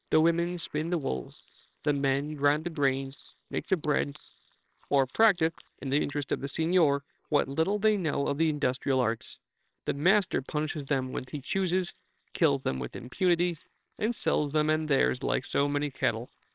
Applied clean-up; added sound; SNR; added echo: neural separator model SepFormer WHAMR!.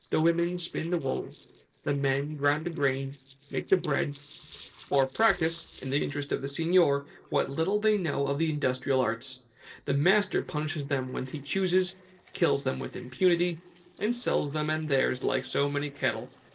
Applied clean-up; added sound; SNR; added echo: neural separator model SepFormer DNS4.